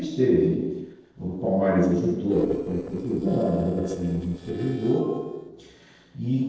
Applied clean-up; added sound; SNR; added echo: neural separator model SepFormer DNS4.